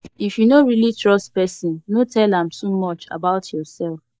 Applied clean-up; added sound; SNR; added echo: neural mask model DeepFilterNet 3.